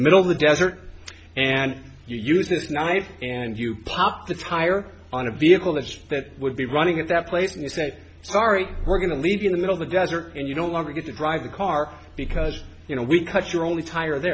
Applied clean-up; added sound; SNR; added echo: none; Purr; 8 dB; none.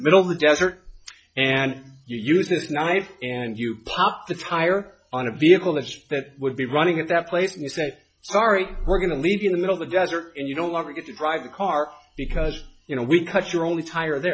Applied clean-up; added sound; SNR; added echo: classical method log-MMSE.